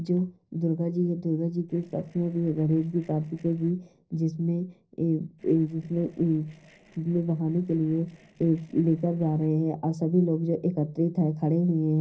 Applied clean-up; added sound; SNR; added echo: neural separator model SepFormer DNS4.